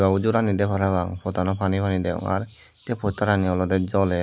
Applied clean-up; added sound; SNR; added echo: none; none; none; none.